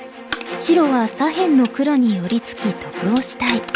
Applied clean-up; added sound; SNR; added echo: none; Crushing; 15 dB; none.